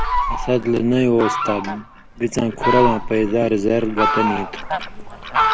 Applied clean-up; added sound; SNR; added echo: none; Fowl; 2 dB; none.